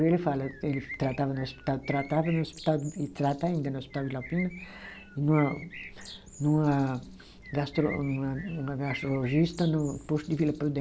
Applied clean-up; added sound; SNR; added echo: none; Bird; 17 dB; none.